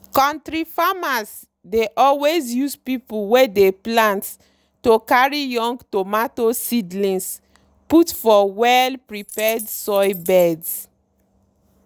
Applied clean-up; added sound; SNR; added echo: none; Coin (dropping); 12 dB; none.